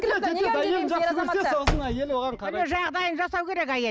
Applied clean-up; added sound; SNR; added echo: none; Slam / Wood; 7 dB; none.